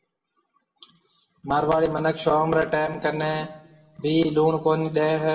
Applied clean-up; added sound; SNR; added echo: none; none; none; reverberation time 0.6 s.